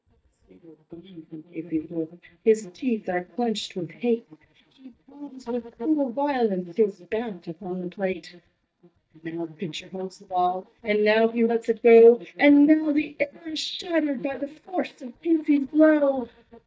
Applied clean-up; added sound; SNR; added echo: neural mask model DeepFilterNet 3.